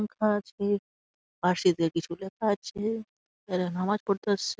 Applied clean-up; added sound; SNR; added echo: none; none; none; none.